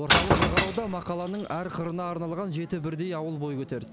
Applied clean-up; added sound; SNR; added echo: none; Shatter / Crushing; -3 dB; none.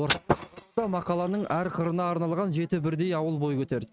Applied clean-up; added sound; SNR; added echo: neural mask model RNNoise.